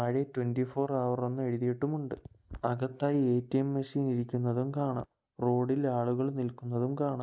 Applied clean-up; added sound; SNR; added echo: none; none; none; none.